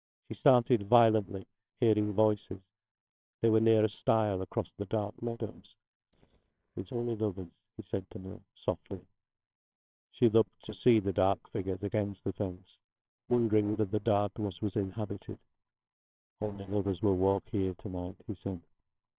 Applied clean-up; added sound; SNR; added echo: neural separator model SepFormer WHAMR!.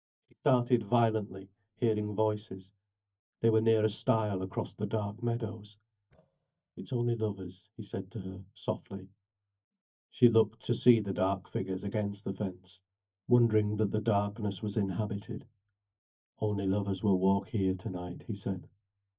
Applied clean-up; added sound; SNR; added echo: neural mask model DeepFilterNet 3.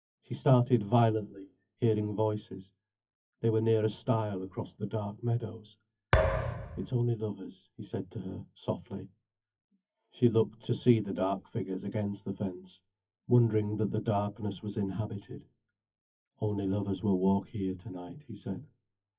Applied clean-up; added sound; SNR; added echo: classical method WPE with log-MMSE.